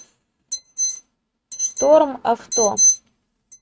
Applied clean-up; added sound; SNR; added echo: neural mask model RNNoise.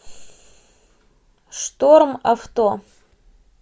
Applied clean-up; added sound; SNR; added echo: none; none; none; none.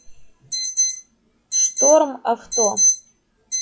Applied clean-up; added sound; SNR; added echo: classical method log-MMSE.